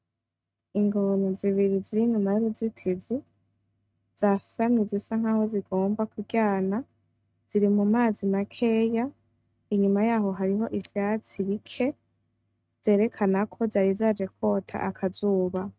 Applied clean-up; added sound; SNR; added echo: neural mask model RNNoise.